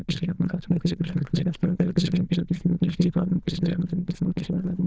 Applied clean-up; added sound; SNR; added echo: neural diffusion model UNIVERSE++.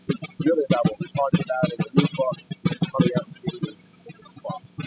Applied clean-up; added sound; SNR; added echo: classical method spectral subtraction.